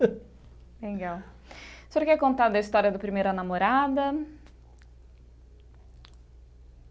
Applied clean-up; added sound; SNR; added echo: none; none; none; none.